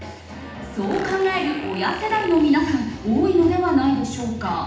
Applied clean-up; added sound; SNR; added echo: none; Fart; 20 dB; reverberation time 0.8 s.